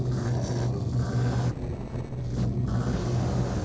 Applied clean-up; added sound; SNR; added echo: neural separator model SepFormer DNS4.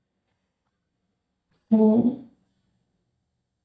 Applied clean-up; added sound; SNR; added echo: neural mask model DeepFilterNet 3.